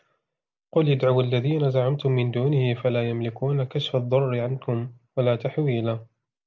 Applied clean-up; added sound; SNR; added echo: none; none; none; none.